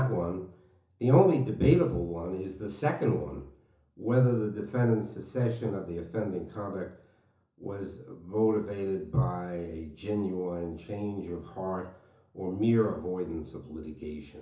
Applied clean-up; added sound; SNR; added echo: none; none; none; reverberation time 0.7 s.